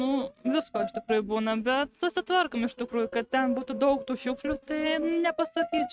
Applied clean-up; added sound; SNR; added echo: neural mask model RNNoise.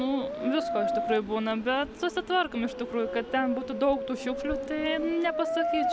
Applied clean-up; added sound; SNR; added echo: none; Brass instrument; 4 dB; none.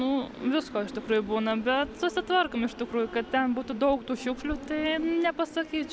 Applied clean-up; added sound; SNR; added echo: none; none; none; none.